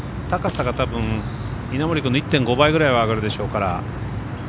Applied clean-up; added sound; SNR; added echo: none; none; none; none.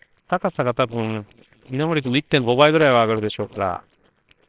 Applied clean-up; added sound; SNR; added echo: neural separator model SepFormer WHAMR!.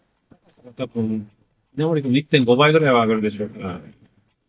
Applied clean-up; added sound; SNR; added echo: neural mask model DeepFilterNet 3.